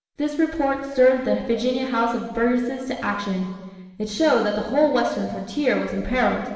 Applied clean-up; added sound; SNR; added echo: none; none; none; reverberation time 1.3 s.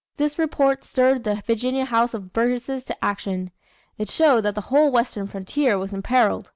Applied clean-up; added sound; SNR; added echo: none; none; none; none.